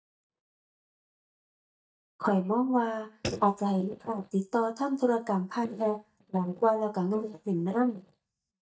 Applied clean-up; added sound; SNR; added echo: neural mask model DeepFilterNet 3.